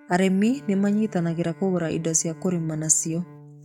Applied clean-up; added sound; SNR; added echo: neural mask model RNNoise.